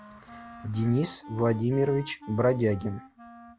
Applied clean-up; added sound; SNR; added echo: none; Wind instrument, woodwind instrument; 18 dB; none.